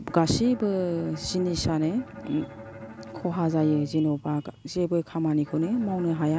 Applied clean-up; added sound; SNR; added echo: none; Bowed string instrument; 17 dB; none.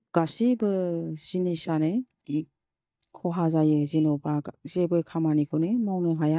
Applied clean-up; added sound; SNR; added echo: neural mask model DeepFilterNet 3.